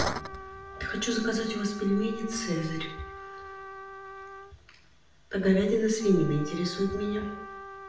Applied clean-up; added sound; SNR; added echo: none; Trumpet; 14 dB; reverberation time 0.6 s.